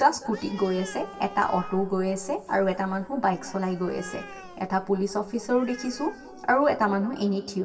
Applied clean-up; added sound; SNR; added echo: none; Animal; 18 dB; reverberation time 2.2 s.